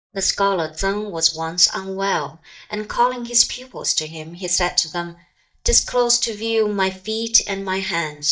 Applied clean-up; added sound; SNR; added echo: neural mask model DeepFilterNet 3.